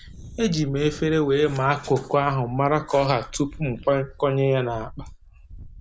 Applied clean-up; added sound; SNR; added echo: none; Wind; 18 dB; none.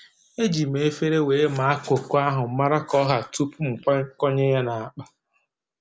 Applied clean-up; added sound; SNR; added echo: none; none; none; none.